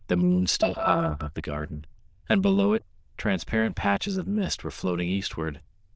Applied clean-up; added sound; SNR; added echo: neural diffusion model UNIVERSE++.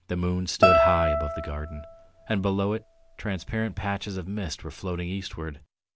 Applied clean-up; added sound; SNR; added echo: none; Guitar; -3 dB; none.